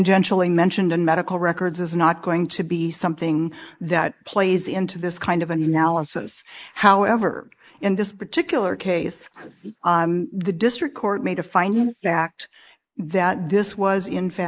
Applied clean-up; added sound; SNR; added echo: neural mask model Resemble Enhance denoiser.